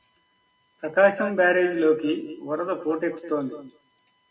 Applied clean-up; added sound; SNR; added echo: none; none; none; none.